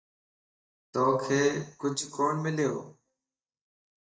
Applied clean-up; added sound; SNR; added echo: neural mask model DeepFilterNet 3.